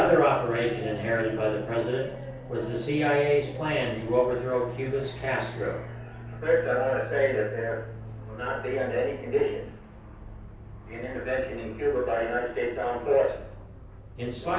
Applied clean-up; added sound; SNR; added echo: none; Fixed-wing aircraft, airplane; 13 dB; reverberation time 0.6 s.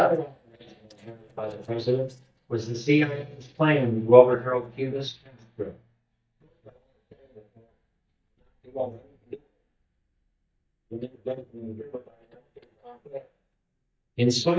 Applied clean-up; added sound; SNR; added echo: neural mask model DeepFilterNet 3.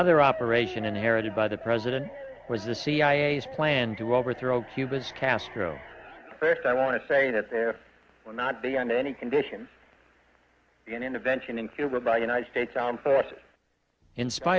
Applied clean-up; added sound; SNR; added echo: none; none; none; none.